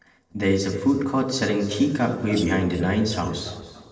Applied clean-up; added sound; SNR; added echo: neural separator model SepFormer DNS4.